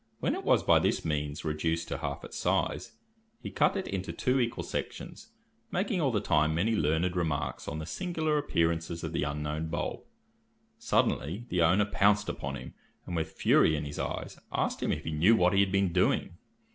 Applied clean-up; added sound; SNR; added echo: none; none; none; none.